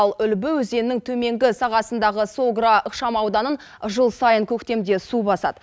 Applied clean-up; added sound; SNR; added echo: none; none; none; none.